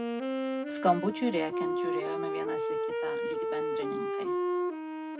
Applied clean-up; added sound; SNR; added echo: none; Wind instrument, woodwind instrument; -3 dB; reverberation time 0.2 s.